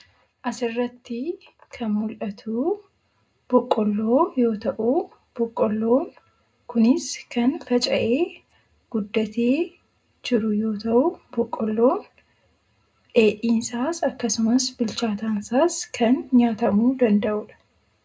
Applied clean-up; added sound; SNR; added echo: none; none; none; reverberation time 0.2 s.